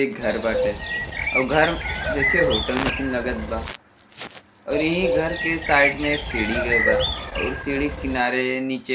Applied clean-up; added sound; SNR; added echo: none; Bird; 1 dB; none.